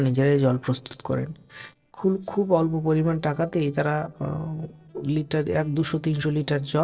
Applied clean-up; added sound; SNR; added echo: neural separator model SepFormer DNS4.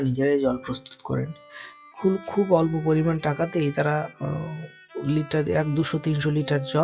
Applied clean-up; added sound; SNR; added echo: classical method WPE with log-MMSE.